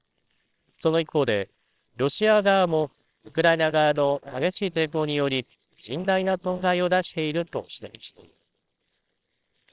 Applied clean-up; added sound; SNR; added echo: neural separator model SepFormer WHAMR!.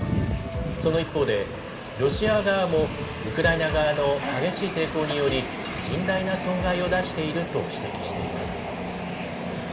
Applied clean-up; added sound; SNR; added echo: none; Train; 5 dB; reverberation time 1.8 s.